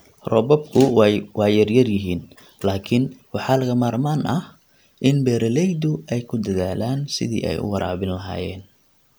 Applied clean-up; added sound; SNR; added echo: none; none; none; none.